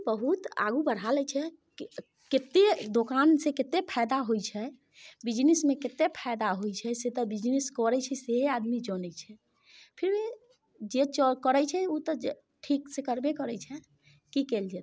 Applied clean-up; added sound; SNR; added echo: none; none; none; none.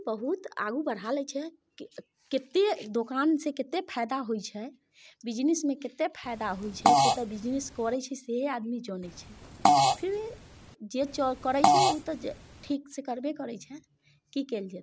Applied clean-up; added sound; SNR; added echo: none; Fart; -4 dB; none.